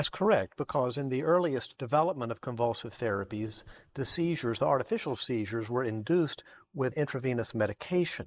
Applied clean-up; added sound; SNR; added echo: neural mask model Resemble Enhance denoiser.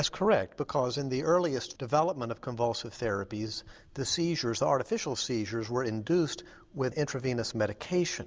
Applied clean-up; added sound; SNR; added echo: none; none; none; none.